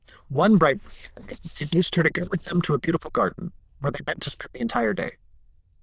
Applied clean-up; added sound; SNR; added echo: neural diffusion model UNIVERSE++.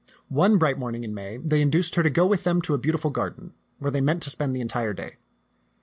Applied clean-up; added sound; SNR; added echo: none; none; none; none.